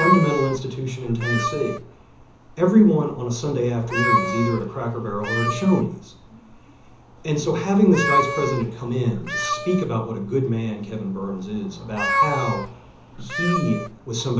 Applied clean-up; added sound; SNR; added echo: none; Meow; 5 dB; reverberation time 0.7 s.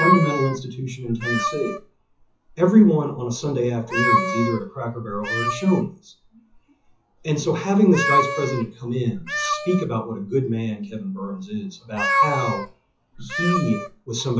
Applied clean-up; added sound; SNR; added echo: classical method WPE with log-MMSE.